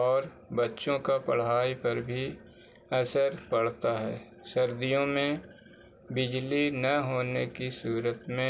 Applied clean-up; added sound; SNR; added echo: none; none; none; none.